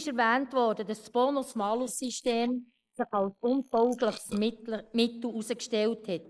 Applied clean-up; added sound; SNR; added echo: neural mask model Resemble Enhance denoiser.